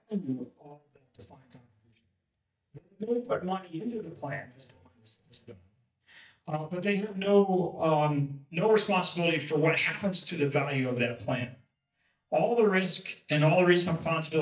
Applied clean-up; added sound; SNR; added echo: neural mask model DeepFilterNet 3.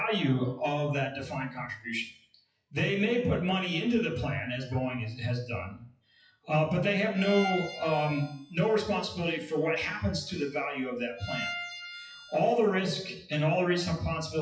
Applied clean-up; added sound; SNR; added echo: classical method WPE with log-MMSE.